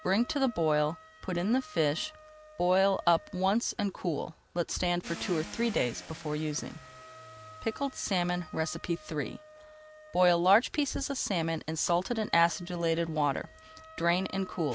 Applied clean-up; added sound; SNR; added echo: none; Wind instrument, woodwind instrument + Car; 20 dB; none.